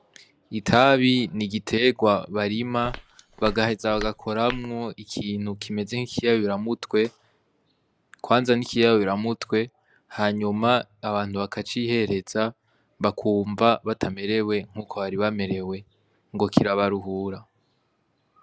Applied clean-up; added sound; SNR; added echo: none; Walk, footsteps; 12 dB; none.